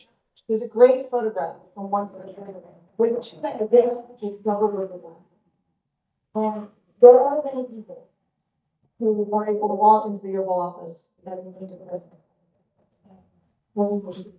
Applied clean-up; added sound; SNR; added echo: neural mask model DeepFilterNet 3.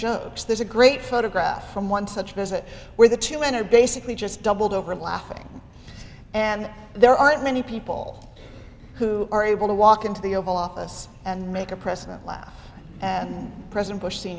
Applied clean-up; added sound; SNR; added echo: none; none; none; none.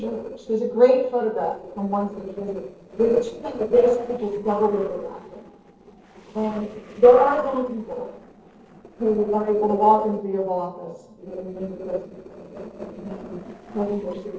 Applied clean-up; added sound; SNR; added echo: neural separator model SepFormer DNS4.